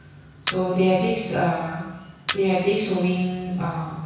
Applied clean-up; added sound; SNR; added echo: none; Camera; 9 dB; reverberation time 1.1 s.